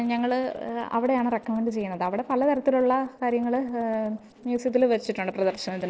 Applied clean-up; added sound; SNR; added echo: neural separator model SepFormer DNS4.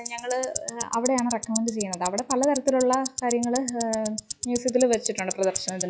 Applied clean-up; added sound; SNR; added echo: classical method log-MMSE.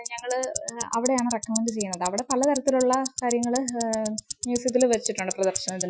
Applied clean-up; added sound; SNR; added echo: classical method Wiener filter.